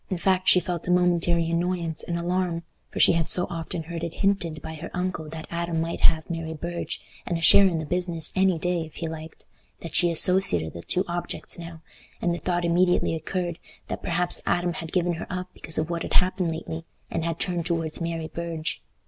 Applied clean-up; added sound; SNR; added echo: none; none; none; none.